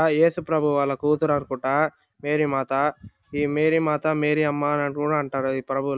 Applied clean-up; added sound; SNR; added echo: none; none; none; none.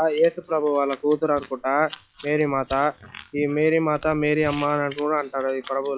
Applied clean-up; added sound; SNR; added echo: classical method log-MMSE.